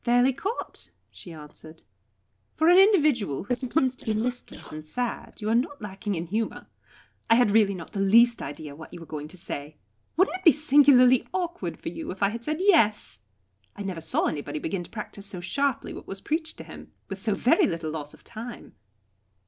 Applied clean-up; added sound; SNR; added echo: neural separator model SepFormer DNS4.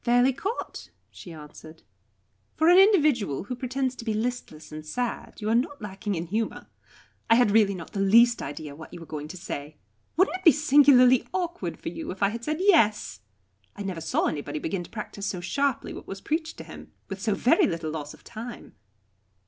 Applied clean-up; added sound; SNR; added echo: none; none; none; none.